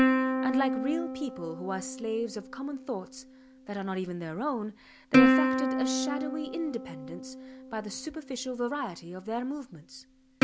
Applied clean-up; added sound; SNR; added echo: none; Plucked string instrument; -4 dB; none.